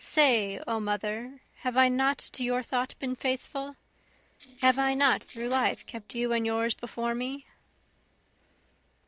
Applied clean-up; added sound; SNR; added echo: neural separator model SepFormer DNS4.